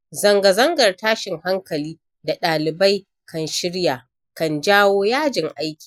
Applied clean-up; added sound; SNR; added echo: neural mask model Resemble Enhance denoiser.